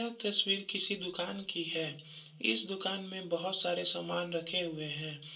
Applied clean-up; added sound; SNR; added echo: none; none; none; reverberation time 0.2 s.